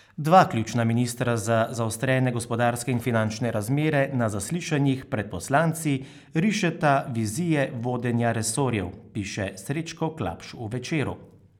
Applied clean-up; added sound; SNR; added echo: none; none; none; none.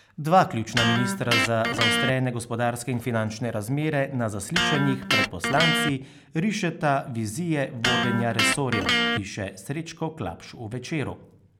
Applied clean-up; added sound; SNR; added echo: none; Electric guitar; 1 dB; none.